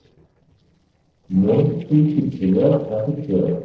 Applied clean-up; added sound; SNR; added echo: neural separator model SepFormer DNS4.